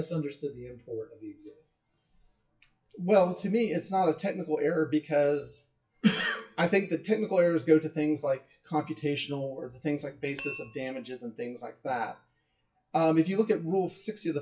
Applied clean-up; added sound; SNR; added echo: classical method WPE with log-MMSE.